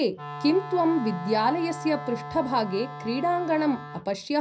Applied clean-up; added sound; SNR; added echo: none; Wind instrument, woodwind instrument; 12 dB; reverberation time 0.3 s.